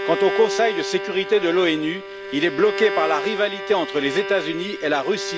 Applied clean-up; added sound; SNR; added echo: none; Bowed string instrument; 7 dB; none.